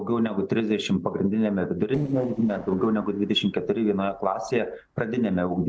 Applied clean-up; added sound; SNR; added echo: neural separator model SepFormer DNS4.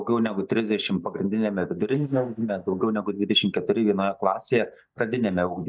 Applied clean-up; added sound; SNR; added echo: neural mask model DeepFilterNet 3.